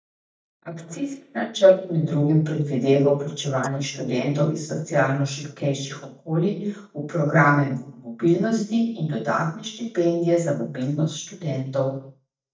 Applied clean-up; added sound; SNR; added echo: neural mask model DeepFilterNet 3.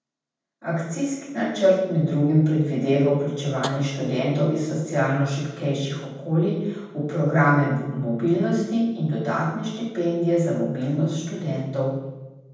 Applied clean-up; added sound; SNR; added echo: none; Tap; 17 dB; reverberation time 1.2 s.